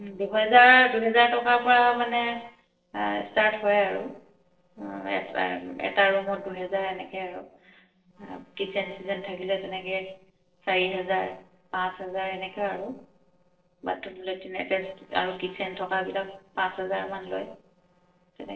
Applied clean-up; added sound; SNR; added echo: neural separator model SepFormer DNS4.